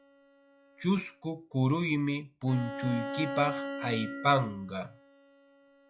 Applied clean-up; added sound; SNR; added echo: classical method log-MMSE.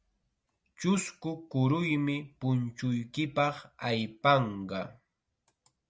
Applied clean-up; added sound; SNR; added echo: none; none; none; none.